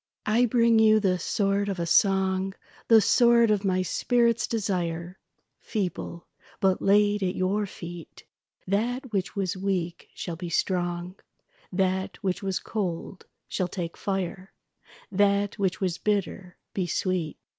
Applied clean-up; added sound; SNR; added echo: none; none; none; none.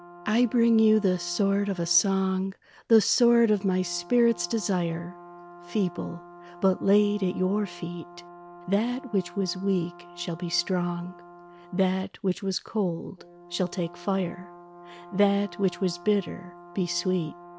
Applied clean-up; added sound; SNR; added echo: none; Brass instrument; 20 dB; none.